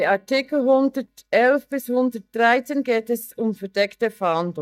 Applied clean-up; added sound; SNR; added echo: neural mask model DeepFilterNet 3.